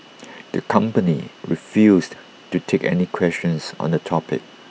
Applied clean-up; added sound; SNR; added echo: none; none; none; none.